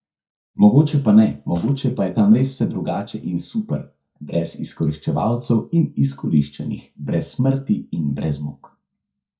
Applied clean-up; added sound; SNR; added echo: neural mask model DeepFilterNet 3.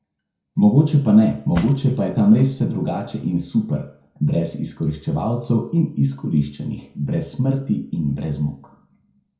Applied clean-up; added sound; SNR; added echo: none; Cutlery, silverware / Drawer open or close; 15 dB; reverberation time 0.5 s.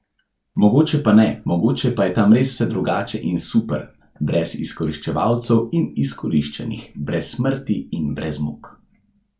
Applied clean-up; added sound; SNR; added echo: none; none; none; none.